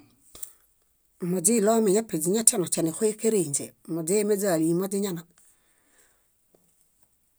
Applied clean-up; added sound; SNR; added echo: none; none; none; none.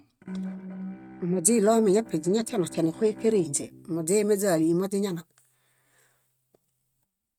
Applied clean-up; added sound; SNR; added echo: neural mask model RNNoise.